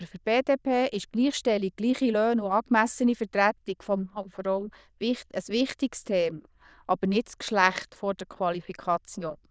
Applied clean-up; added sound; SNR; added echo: neural diffusion model UNIVERSE++.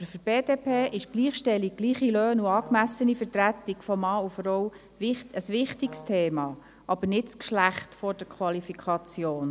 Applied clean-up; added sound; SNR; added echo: none; Brass instrument; 20 dB; none.